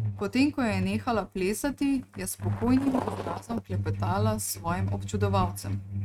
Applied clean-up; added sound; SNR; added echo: neural mask model RNNoise.